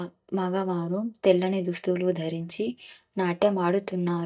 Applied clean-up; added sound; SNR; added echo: neural mask model DeepFilterNet 3.